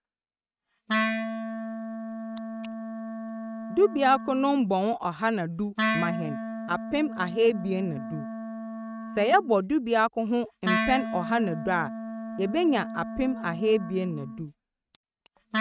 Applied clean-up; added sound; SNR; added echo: neural mask model RNNoise.